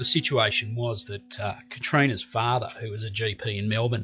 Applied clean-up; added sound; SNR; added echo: classical method log-MMSE.